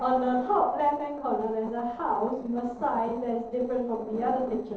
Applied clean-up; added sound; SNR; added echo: neural separator model SepFormer DNS4.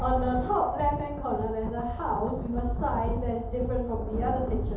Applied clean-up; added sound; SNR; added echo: none; Thunder; 3 dB; reverberation time 0.8 s.